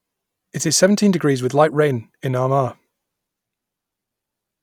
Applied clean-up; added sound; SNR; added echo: none; none; none; none.